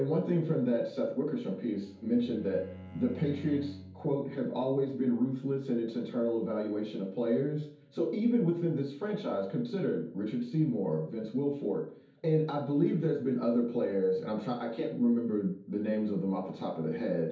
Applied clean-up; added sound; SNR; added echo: none; Bowed string instrument; 17 dB; reverberation time 0.6 s.